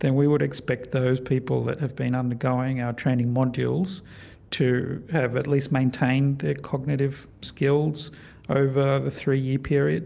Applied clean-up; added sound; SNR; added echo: none; none; none; none.